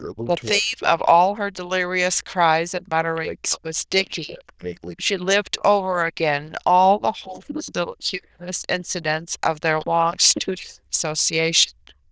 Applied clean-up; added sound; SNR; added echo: neural diffusion model UNIVERSE++.